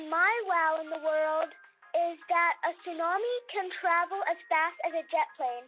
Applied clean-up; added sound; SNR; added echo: none; none; none; none.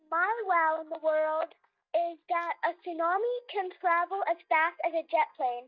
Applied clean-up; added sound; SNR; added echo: neural mask model DeepFilterNet 3.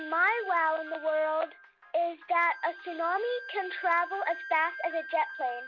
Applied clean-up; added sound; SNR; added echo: none; Wind instrument, woodwind instrument; 13 dB; none.